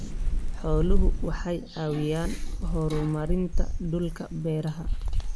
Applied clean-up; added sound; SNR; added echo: none; Thunder / Rain; -4 dB; none.